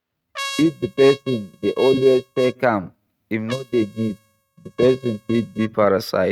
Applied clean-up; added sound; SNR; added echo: neural mask model RNNoise.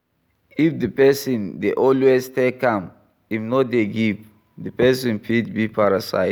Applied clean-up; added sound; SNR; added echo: none; none; none; none.